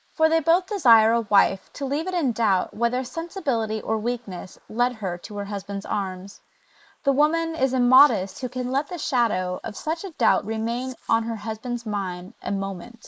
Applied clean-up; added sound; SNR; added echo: neural mask model Resemble Enhance denoiser.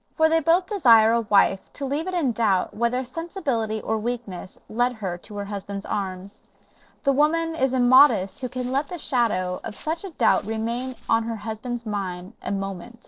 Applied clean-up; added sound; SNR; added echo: neural separator model SepFormer DNS4.